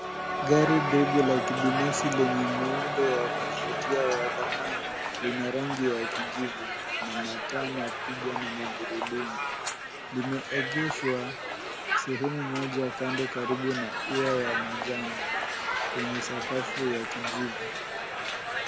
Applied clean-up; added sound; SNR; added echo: none; Crowd; 0 dB; none.